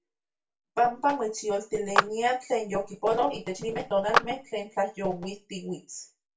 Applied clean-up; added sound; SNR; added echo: none; Clapping; 2 dB; reverberation time 0.2 s.